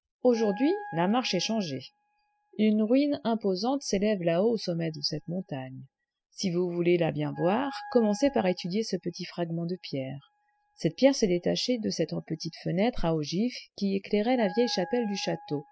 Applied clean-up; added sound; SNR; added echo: classical method spectral subtraction.